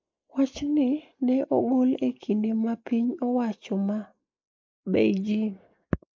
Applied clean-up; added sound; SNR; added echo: neural mask model Resemble Enhance denoiser.